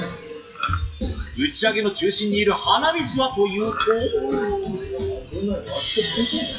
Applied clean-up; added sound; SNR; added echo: classical method WPE with log-MMSE.